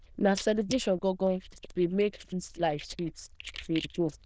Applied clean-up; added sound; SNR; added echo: neural diffusion model UNIVERSE++.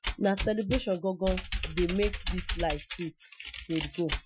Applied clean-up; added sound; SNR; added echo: classical method Wiener filter.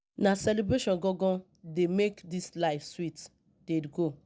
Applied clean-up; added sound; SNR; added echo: none; none; none; none.